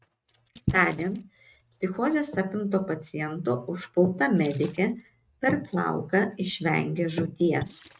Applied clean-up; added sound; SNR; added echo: neural mask model RNNoise.